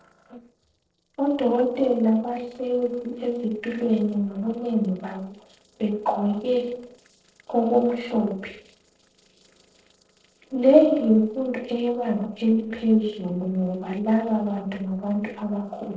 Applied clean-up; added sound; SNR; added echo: neural separator model SepFormer DNS4.